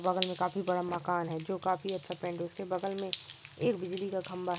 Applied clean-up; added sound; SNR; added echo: none; Drip; 5 dB; none.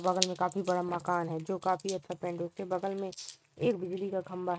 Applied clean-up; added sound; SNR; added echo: neural mask model RNNoise.